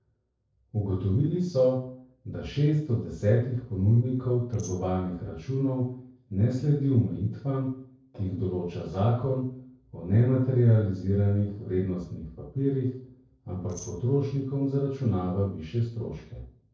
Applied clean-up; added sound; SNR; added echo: neural separator model SepFormer DNS4.